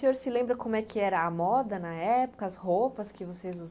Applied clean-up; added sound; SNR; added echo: none; none; none; none.